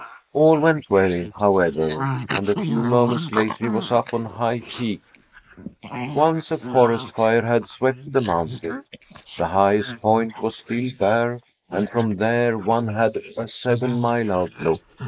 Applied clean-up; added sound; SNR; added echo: neural mask model Resemble Enhance denoiser.